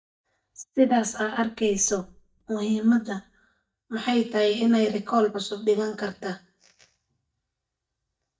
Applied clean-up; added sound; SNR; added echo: neural mask model DeepFilterNet 3.